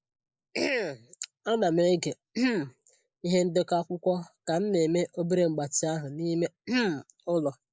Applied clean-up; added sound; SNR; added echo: neural mask model Resemble Enhance denoiser.